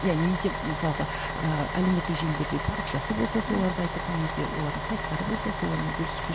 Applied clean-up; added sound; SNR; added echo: none; Bus; 3 dB; none.